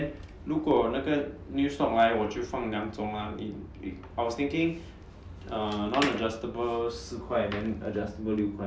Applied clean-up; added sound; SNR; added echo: none; none; none; none.